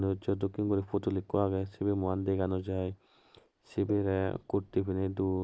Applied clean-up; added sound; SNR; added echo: neural mask model Resemble Enhance denoiser.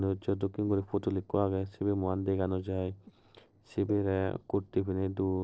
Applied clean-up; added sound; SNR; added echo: neural separator model SepFormer DNS4.